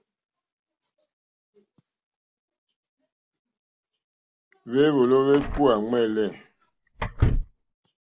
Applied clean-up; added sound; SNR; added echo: none; Door / Car; 2 dB; none.